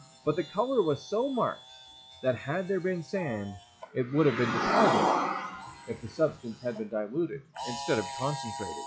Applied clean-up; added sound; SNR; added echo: classical method log-MMSE.